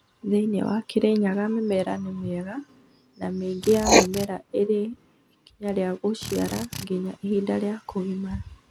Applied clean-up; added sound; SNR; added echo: none; Drill + Writing; 5 dB; none.